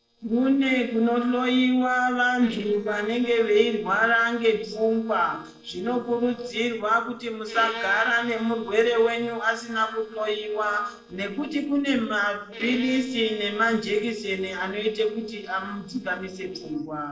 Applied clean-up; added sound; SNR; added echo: neural separator model SepFormer DNS4.